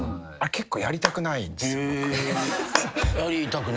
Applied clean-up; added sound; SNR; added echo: none; Clapping; 7 dB; none.